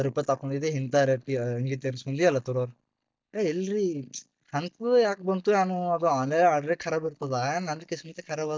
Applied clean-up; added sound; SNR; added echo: neural mask model DeepFilterNet 3.